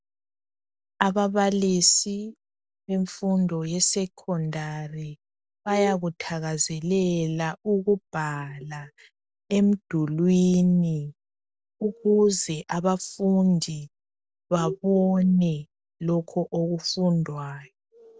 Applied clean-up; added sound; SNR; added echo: none; none; none; none.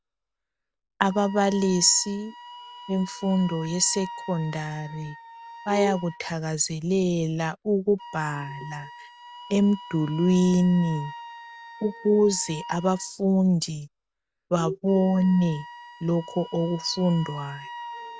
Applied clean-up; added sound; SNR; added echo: none; Wind instrument, woodwind instrument; 17 dB; none.